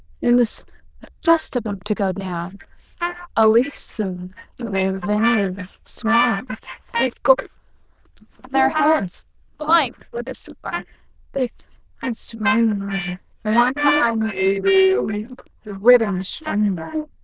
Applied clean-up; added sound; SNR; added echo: neural diffusion model UNIVERSE++.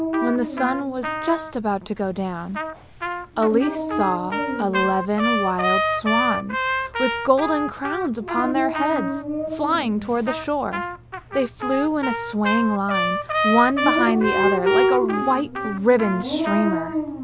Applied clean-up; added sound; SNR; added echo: none; Dog + Trumpet; 1 dB; none.